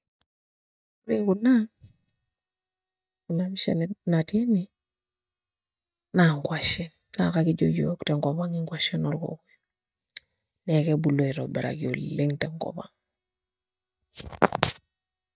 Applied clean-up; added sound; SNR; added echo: neural mask model DeepFilterNet 3.